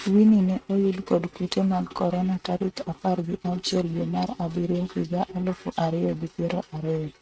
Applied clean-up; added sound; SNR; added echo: neural mask model RNNoise.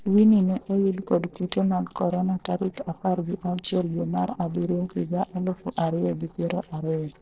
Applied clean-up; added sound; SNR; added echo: neural separator model SepFormer DNS4.